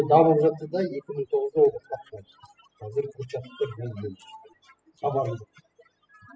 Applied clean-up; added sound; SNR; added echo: classical method spectral subtraction.